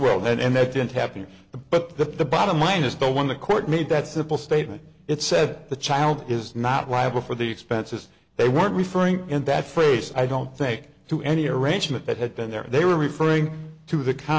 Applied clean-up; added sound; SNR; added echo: none; none; none; none.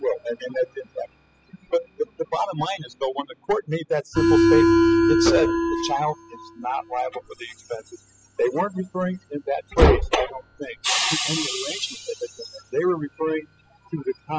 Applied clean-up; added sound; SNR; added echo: classical method spectral subtraction.